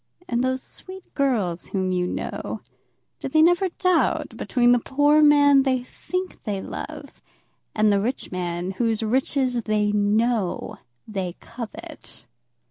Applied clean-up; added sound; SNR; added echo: none; none; none; none.